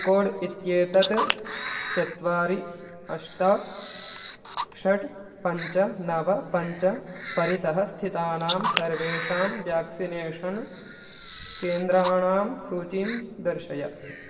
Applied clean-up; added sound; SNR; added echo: none; Camera; 5 dB; reverberation time 2.3 s.